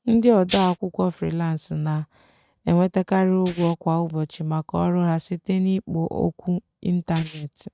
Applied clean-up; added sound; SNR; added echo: neural mask model RNNoise.